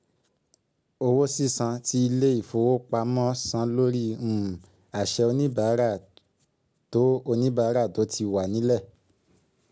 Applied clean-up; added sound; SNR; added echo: none; none; none; none.